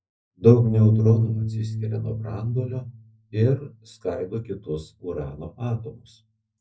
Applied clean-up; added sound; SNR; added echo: neural mask model DeepFilterNet 3.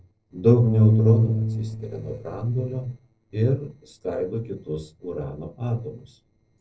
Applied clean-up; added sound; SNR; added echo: neural separator model SepFormer DNS4.